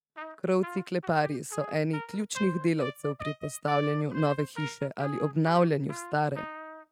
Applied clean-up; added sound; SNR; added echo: neural mask model RNNoise.